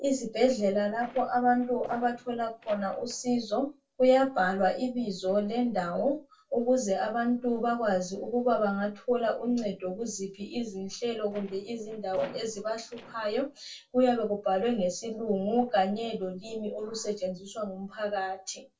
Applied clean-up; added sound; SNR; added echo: neural separator model SepFormer DNS4.